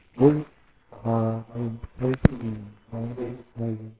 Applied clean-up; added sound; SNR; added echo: neural separator model SepFormer WHAMR!.